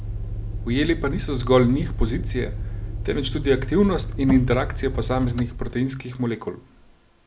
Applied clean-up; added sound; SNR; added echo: none; Motor vehicle (road); 6 dB; none.